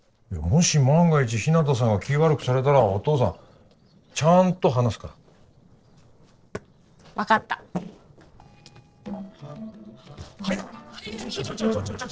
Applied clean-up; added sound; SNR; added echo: neural separator model SepFormer DNS4.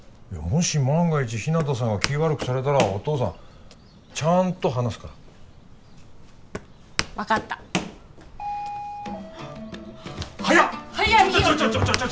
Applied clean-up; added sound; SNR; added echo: none; Walk, footsteps; 12 dB; none.